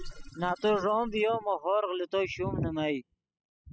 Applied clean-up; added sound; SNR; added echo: classical method spectral subtraction.